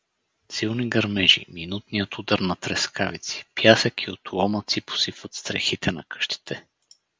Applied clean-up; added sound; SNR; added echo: none; none; none; none.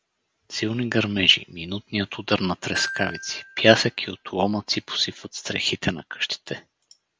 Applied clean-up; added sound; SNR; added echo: none; Glockenspiel; 14 dB; none.